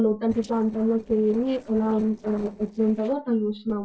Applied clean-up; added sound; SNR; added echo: neural separator model SepFormer DNS4.